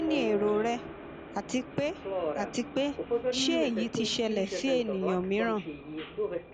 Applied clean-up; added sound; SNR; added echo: none; Subway, metro, underground; 4 dB; none.